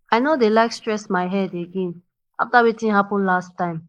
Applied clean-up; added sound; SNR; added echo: neural mask model Resemble Enhance denoiser.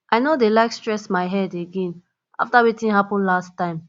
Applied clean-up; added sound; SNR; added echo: none; none; none; none.